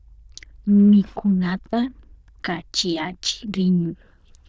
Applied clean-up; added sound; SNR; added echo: neural diffusion model UNIVERSE++.